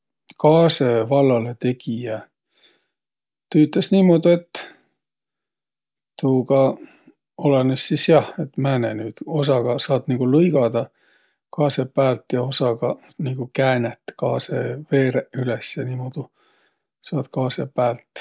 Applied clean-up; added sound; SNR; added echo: none; none; none; none.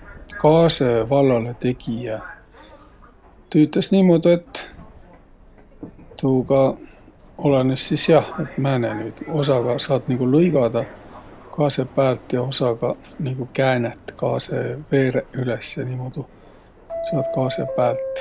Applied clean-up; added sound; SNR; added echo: none; Subway, metro, underground; 15 dB; none.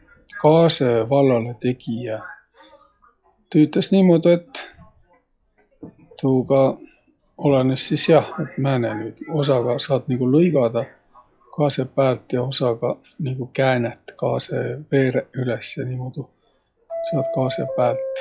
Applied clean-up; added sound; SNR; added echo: classical method log-MMSE.